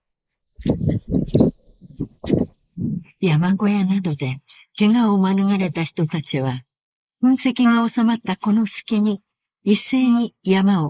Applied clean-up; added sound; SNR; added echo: neural mask model Resemble Enhance denoiser.